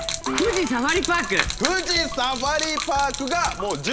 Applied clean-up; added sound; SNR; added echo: none; Gurgling / Liquid; 6 dB; none.